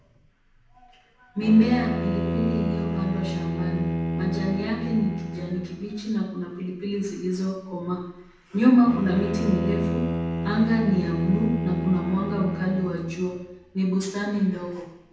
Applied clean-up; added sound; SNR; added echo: none; Bowed string instrument; 5 dB; reverberation time 0.8 s.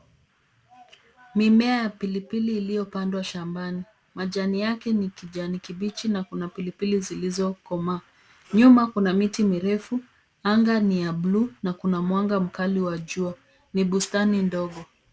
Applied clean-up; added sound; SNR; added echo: none; none; none; none.